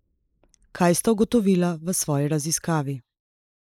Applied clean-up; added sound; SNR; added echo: neural mask model Resemble Enhance denoiser.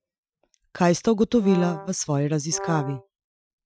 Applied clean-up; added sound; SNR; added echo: classical method Wiener filter.